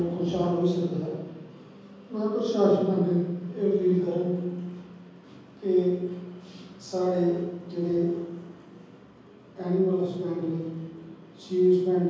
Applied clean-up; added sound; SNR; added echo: none; none; none; reverberation time 1.3 s.